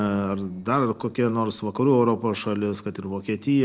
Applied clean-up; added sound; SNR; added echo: neural separator model SepFormer DNS4.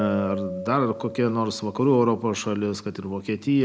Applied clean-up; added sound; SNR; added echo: none; Keyboard (musical); 14 dB; none.